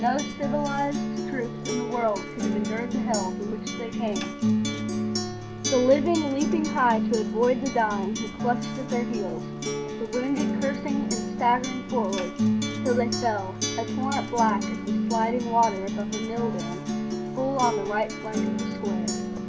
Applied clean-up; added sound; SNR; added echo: none; Acoustic guitar; 1 dB; none.